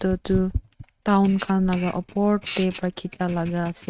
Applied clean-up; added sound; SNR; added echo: neural mask model RNNoise.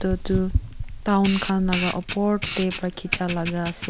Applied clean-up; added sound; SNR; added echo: none; Camera; 4 dB; none.